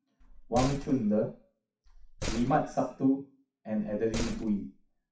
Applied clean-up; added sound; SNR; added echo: classical method WPE with log-MMSE.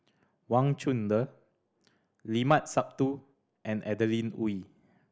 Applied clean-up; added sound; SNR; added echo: none; none; none; none.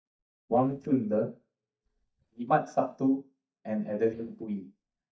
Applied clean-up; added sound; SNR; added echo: neural mask model DeepFilterNet 3.